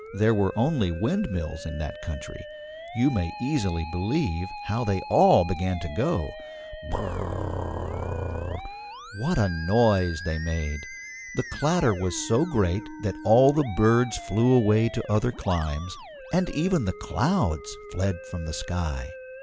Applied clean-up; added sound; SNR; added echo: none; Musical instrument; 14 dB; none.